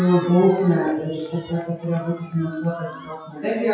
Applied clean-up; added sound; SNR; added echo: classical method WPE with log-MMSE.